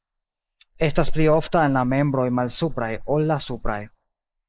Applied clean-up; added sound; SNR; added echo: neural mask model Resemble Enhance denoiser.